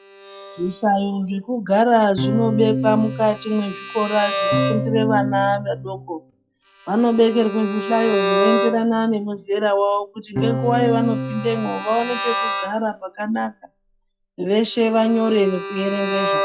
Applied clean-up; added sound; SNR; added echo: classical method log-MMSE.